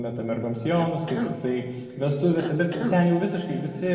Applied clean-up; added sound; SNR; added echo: none; Cough; 9 dB; reverberation time 2.2 s.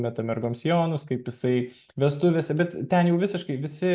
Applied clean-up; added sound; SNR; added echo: none; none; none; none.